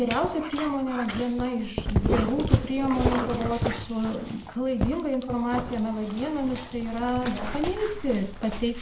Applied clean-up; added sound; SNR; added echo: none; Dog; 3 dB; none.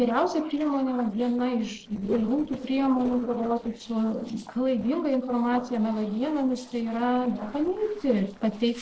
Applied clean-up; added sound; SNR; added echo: neural separator model SepFormer DNS4.